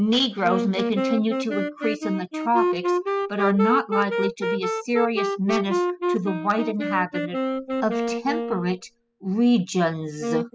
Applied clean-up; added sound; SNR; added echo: classical method spectral subtraction.